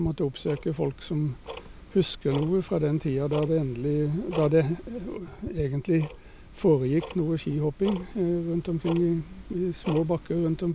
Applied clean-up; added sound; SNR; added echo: none; Tick-tock; 15 dB; none.